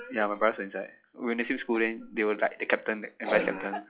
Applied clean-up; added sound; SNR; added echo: classical method log-MMSE.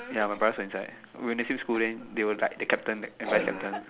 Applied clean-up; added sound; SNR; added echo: none; Cough; 10 dB; none.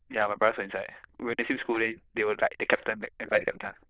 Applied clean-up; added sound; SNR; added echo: neural diffusion model UNIVERSE++.